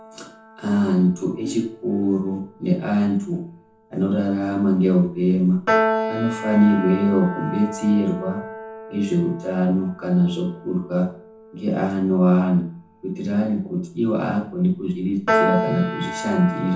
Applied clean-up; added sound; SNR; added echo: none; Piano; 8 dB; reverberation time 0.6 s.